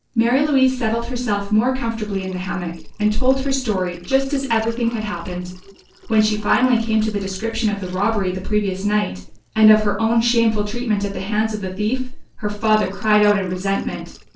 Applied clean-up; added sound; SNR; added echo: neural separator model SepFormer DNS4.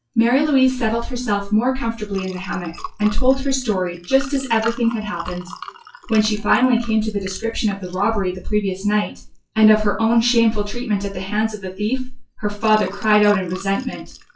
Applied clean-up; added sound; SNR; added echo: classical method WPE with log-MMSE.